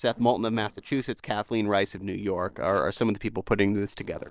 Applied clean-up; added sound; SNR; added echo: neural separator model SepFormer DNS4.